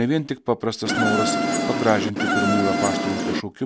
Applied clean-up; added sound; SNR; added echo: none; Insect; -2 dB; none.